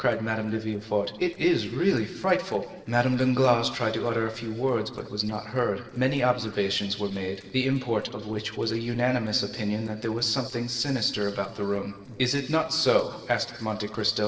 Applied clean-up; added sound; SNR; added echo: neural separator model SepFormer DNS4.